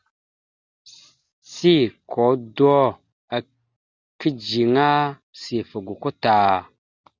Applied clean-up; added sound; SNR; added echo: none; none; none; none.